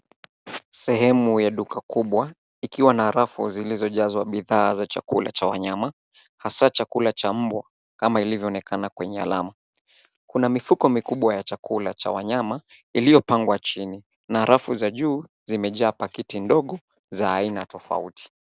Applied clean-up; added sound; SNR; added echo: none; none; none; none.